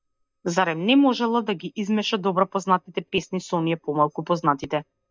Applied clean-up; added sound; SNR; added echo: neural mask model DeepFilterNet 3.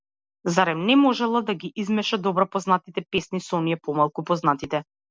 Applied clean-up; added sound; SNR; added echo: none; none; none; none.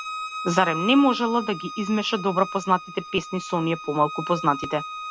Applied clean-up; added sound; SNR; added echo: none; Bowed string instrument; 10 dB; none.